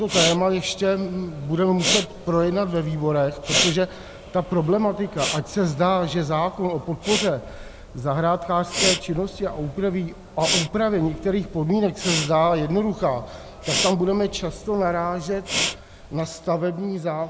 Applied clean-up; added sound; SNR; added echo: none; Respiratory sounds; 7 dB; none.